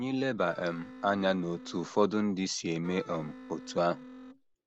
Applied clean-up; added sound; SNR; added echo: none; Wind instrument, woodwind instrument; 16 dB; none.